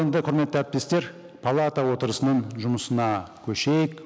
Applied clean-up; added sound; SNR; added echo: none; none; none; none.